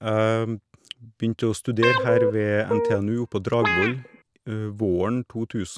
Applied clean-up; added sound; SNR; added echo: none; Guitar; 0 dB; none.